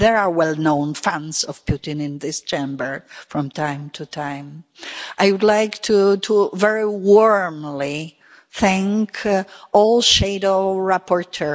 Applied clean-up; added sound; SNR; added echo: none; none; none; none.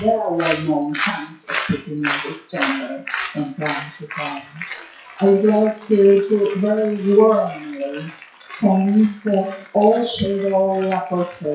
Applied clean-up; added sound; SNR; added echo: classical method WPE with log-MMSE.